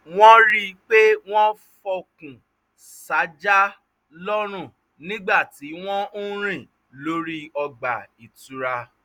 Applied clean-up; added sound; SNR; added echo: none; none; none; none.